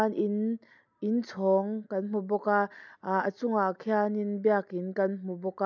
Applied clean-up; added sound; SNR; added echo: none; none; none; none.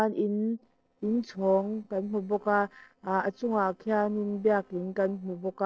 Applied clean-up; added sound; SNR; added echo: neural separator model SepFormer DNS4.